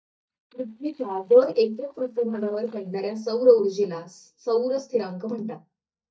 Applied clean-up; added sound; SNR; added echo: neural mask model DeepFilterNet 3.